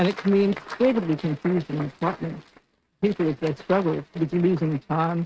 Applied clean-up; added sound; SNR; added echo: neural mask model RNNoise.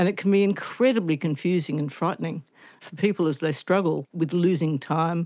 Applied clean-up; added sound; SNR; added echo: none; none; none; none.